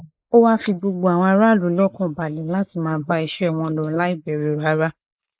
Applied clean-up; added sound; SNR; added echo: neural mask model Resemble Enhance denoiser.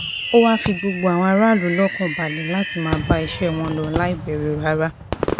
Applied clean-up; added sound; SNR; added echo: none; Fireworks; 8 dB; none.